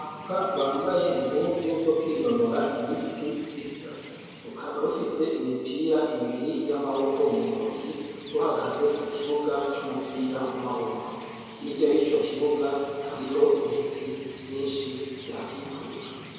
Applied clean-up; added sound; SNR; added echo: none; Chirp, tweet; 14 dB; reverberation time 2.2 s.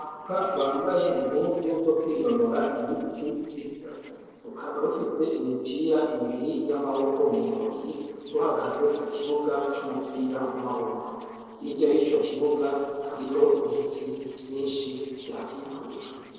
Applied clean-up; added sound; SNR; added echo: neural separator model SepFormer DNS4.